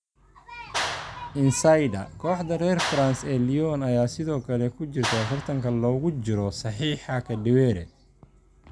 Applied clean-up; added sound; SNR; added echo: none; Clapping; 10 dB; none.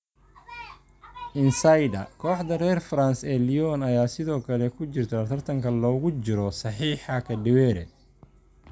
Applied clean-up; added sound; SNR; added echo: none; none; none; none.